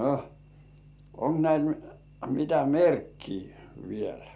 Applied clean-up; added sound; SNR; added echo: none; none; none; none.